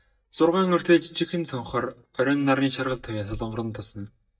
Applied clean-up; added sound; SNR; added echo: neural mask model DeepFilterNet 3.